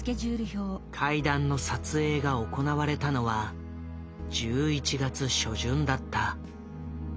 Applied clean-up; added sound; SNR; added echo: none; none; none; none.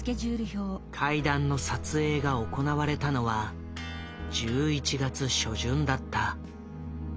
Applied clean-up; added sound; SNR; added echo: none; Electric guitar + Walk, footsteps; 18 dB; none.